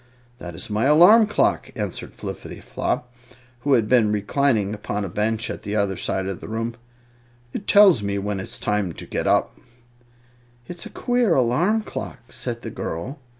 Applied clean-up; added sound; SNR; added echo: none; none; none; none.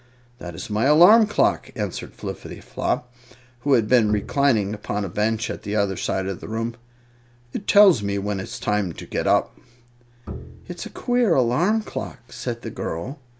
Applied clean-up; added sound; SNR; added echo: none; Bowed string instrument; 14 dB; none.